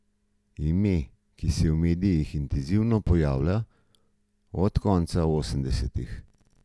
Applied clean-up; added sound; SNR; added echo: none; none; none; none.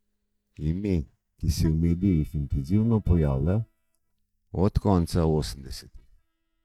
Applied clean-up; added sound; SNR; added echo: neural mask model DeepFilterNet 3.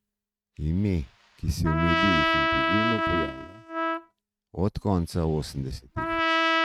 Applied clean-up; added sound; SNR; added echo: neural mask model RNNoise.